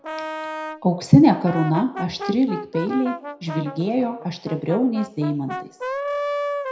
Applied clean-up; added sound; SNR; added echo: none; Brass instrument; 9 dB; reverberation time 0.4 s.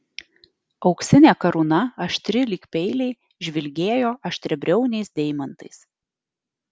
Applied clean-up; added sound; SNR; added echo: none; none; none; none.